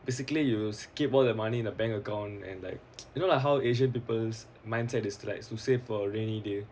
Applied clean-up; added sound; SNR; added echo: none; none; none; none.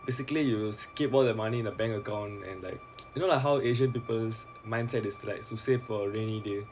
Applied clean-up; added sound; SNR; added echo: none; Bowed string instrument; 20 dB; none.